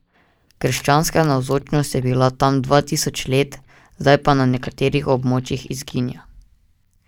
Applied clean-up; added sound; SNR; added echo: neural mask model DeepFilterNet 3.